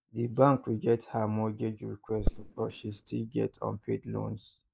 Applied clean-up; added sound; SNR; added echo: neural mask model DeepFilterNet 3.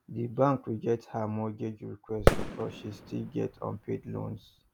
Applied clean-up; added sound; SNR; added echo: none; Fireworks; -2 dB; none.